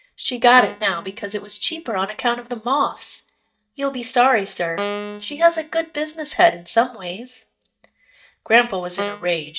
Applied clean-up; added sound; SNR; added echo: neural mask model DeepFilterNet 3.